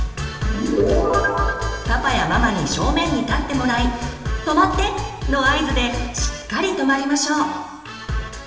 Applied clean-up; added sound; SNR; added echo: none; none; none; reverberation time 1.4 s.